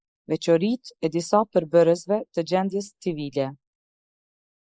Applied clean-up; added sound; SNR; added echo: neural mask model Resemble Enhance denoiser.